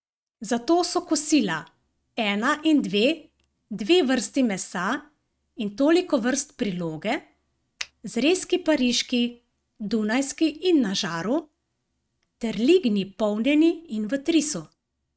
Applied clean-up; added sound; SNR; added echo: neural mask model RNNoise.